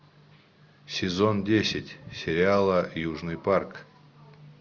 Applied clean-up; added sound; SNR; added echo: none; none; none; none.